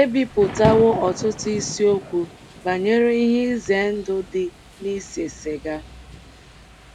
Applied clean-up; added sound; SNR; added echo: none; Thunder / Rain; 11 dB; none.